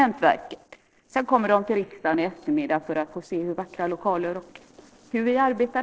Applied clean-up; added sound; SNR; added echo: neural separator model SepFormer DNS4.